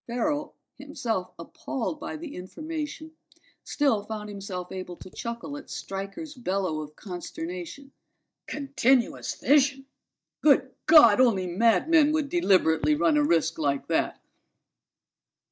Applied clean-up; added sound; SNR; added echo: neural mask model DeepFilterNet 3.